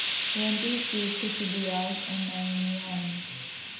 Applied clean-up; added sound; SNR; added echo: none; Hiss; 1 dB; reverberation time 0.9 s.